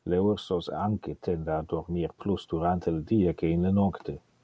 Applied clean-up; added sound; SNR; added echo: none; none; none; none.